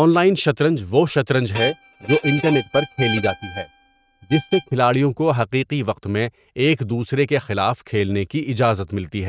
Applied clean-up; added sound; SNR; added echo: neural mask model RNNoise.